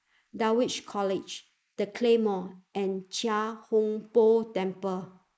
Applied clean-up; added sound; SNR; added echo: neural mask model Resemble Enhance denoiser.